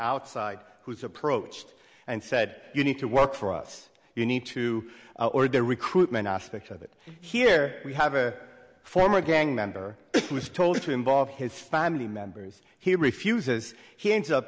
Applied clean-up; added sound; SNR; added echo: none; none; none; none.